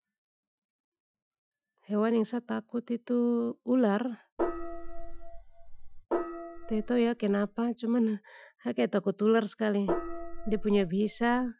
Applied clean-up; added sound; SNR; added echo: classical method Wiener filter.